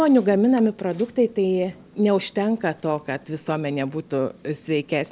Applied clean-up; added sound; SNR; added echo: none; none; none; none.